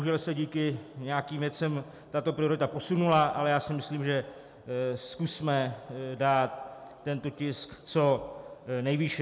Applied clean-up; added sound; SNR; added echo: none; none; none; none.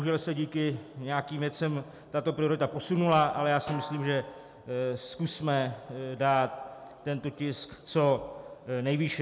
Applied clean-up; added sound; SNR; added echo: none; Snare drum; 16 dB; none.